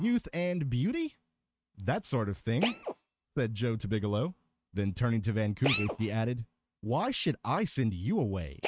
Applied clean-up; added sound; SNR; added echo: neural mask model RNNoise.